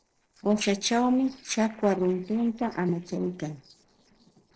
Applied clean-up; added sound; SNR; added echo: neural separator model SepFormer DNS4.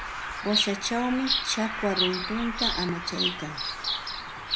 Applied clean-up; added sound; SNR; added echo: none; Bird vocalization, bird call, bird song; 0 dB; none.